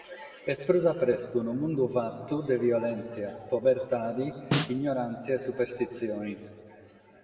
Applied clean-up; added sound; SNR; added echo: none; Snare drum; 3 dB; reverberation time 1.8 s.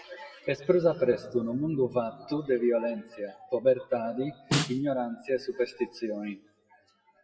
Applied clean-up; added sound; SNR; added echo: classical method WPE with log-MMSE.